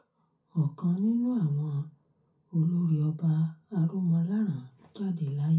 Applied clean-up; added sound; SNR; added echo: none; none; none; reverberation time 0.3 s.